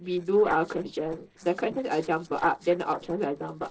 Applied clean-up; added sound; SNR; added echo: neural separator model SepFormer DNS4.